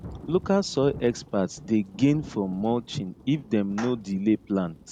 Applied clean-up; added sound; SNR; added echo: none; Thunder / Rain; 18 dB; none.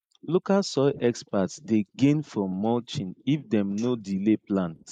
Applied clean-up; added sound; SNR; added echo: neural mask model Resemble Enhance denoiser.